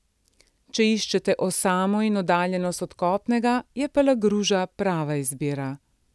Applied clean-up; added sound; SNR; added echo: none; none; none; none.